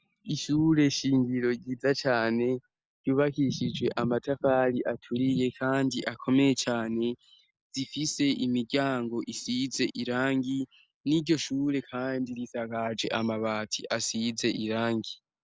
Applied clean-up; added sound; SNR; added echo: none; none; none; none.